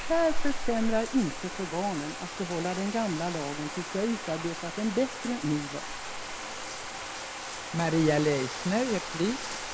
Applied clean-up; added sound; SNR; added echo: none; Bathtub (filling or washing); 4 dB; none.